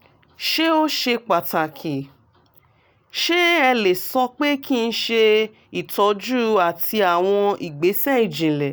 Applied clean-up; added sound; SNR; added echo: none; none; none; none.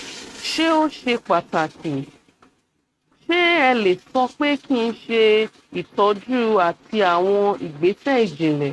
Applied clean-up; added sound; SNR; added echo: neural mask model RNNoise.